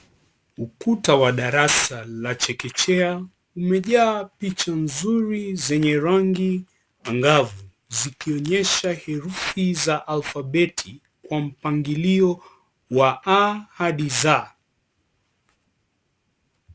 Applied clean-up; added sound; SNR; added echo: none; none; none; none.